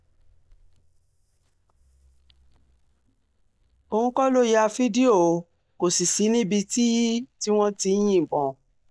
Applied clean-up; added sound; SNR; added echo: neural mask model DeepFilterNet 3.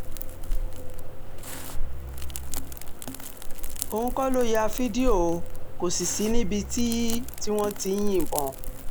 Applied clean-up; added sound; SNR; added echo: none; Crackle; -3 dB; none.